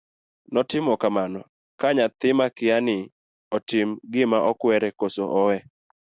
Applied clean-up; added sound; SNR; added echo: none; none; none; none.